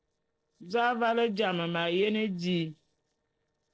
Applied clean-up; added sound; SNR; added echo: neural separator model SepFormer DNS4.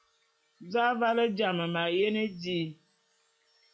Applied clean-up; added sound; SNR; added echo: classical method log-MMSE.